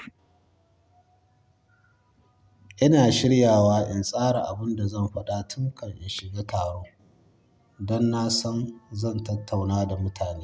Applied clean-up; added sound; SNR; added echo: none; none; none; none.